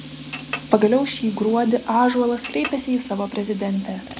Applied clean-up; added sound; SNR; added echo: none; Chink, clink + Tools; 13 dB; none.